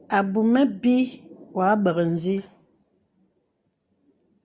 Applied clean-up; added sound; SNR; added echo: none; none; none; none.